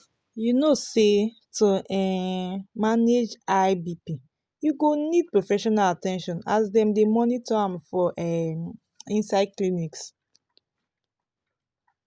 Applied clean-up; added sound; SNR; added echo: none; none; none; none.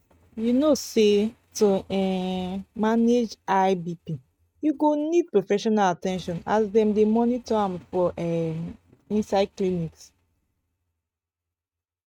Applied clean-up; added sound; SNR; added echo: neural mask model RNNoise.